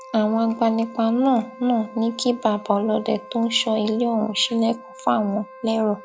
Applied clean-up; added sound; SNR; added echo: none; Wind instrument, woodwind instrument; 20 dB; none.